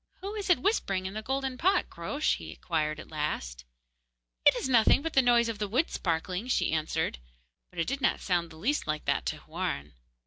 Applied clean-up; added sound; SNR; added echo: none; none; none; none.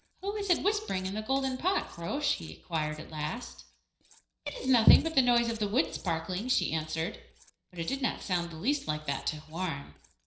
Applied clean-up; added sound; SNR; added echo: neural separator model SepFormer DNS4.